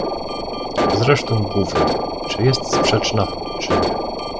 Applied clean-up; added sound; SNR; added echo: none; Alarm; -1 dB; none.